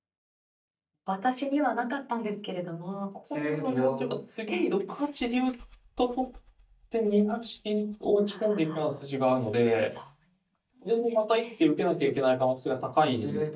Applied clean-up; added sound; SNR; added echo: neural mask model DeepFilterNet 3.